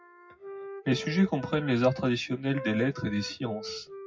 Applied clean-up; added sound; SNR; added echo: classical method WPE with log-MMSE.